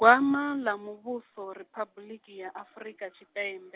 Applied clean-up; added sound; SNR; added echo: none; none; none; none.